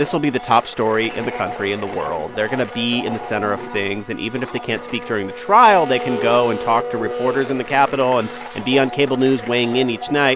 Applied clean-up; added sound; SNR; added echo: none; Domestic sounds, home sounds; 10 dB; none.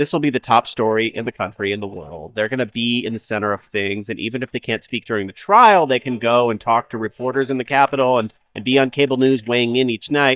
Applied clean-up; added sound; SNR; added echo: neural mask model DeepFilterNet 3.